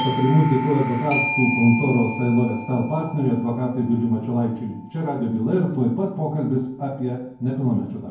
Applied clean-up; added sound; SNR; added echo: none; Doorbell; 10 dB; reverberation time 0.9 s.